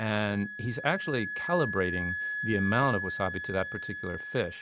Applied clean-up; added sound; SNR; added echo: none; Wind instrument, woodwind instrument; 6 dB; none.